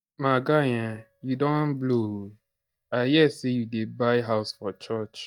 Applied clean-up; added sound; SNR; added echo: neural mask model DeepFilterNet 3.